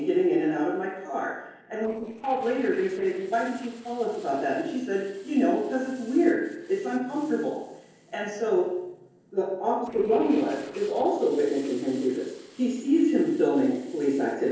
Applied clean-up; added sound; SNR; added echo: neural separator model SepFormer DNS4.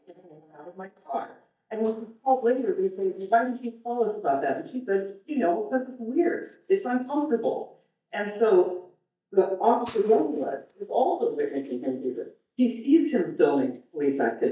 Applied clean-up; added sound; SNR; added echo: neural mask model DeepFilterNet 3.